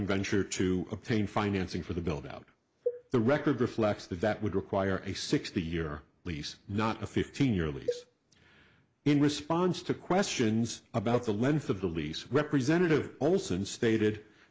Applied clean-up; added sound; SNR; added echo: neural mask model Resemble Enhance denoiser.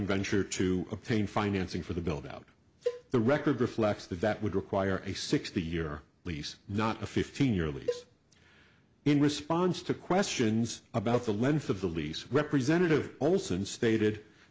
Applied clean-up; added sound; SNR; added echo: none; Cowbell; 11 dB; none.